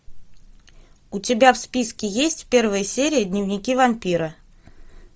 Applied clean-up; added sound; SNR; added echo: none; none; none; none.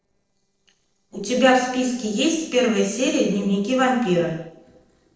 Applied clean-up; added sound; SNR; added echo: neural separator model SepFormer DNS4.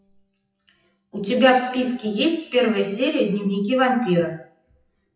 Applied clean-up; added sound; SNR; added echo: classical method WPE with log-MMSE.